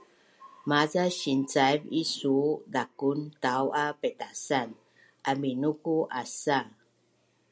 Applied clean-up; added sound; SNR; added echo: none; none; none; none.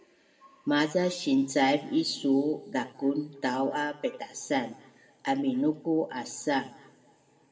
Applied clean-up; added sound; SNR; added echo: none; none; none; reverberation time 1.2 s.